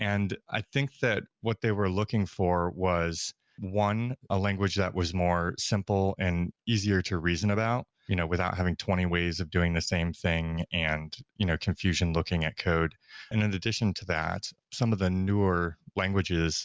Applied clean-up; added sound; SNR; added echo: none; none; none; none.